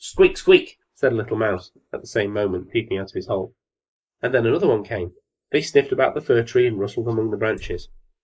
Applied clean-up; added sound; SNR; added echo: neural mask model Resemble Enhance denoiser.